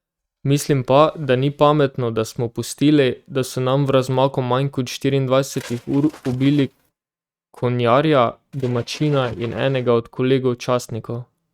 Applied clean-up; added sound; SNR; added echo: neural mask model RNNoise.